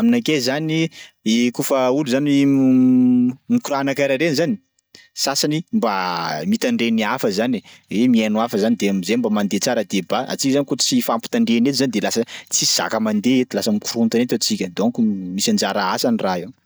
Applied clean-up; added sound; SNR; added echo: neural mask model DeepFilterNet 3.